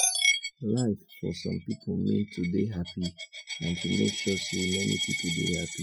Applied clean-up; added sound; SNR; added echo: classical method Wiener filter.